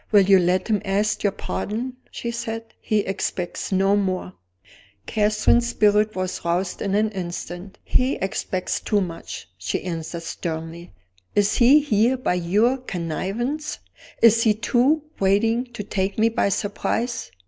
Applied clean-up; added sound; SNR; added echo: none; none; none; none.